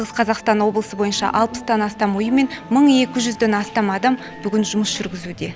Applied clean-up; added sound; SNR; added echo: none; Musical instrument; 20 dB; none.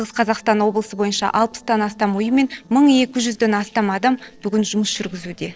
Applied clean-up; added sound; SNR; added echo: neural separator model SepFormer DNS4.